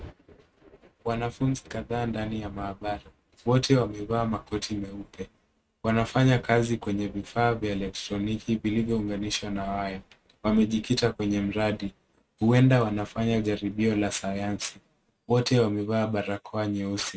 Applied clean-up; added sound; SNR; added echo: neural mask model RNNoise.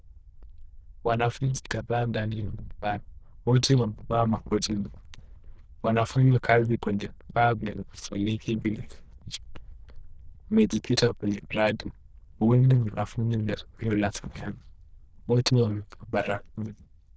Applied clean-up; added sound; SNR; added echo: neural diffusion model UNIVERSE++.